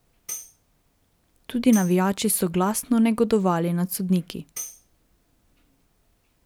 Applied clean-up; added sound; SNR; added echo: none; Tambourine; 17 dB; none.